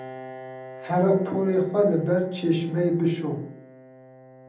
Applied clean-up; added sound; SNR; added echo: none; Piano; 17 dB; reverberation time 0.6 s.